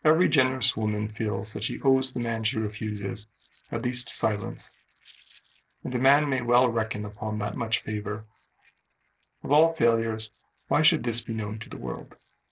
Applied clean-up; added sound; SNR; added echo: neural separator model SepFormer DNS4.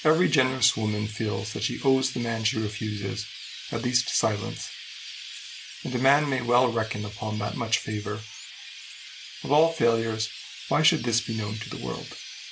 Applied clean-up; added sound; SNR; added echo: none; Chirp, tweet; 13 dB; none.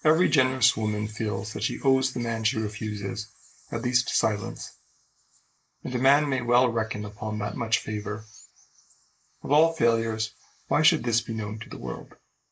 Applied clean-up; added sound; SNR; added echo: neural mask model Resemble Enhance denoiser.